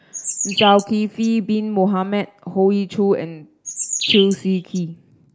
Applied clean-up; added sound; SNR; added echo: neural mask model Resemble Enhance denoiser.